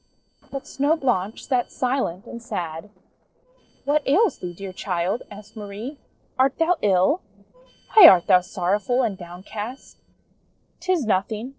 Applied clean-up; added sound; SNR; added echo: neural separator model SepFormer DNS4.